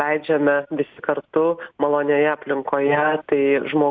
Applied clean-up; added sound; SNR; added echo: none; none; none; none.